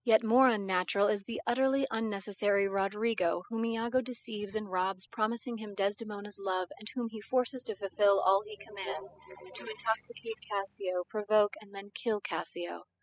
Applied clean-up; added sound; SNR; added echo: classical method spectral subtraction.